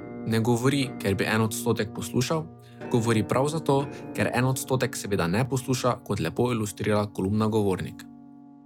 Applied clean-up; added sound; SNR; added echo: none; Musical instrument; 14 dB; none.